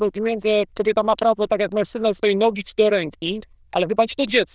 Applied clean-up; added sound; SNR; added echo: neural diffusion model UNIVERSE++.